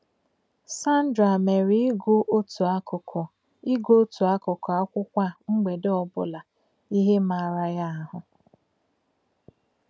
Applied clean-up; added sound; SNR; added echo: none; none; none; none.